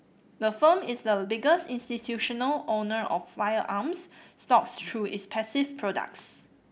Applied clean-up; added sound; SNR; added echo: none; none; none; none.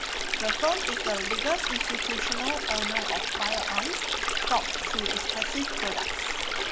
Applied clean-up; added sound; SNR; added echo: none; Stream; -4 dB; none.